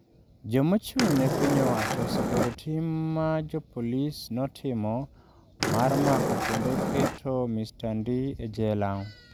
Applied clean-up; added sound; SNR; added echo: none; Skateboard; -1 dB; none.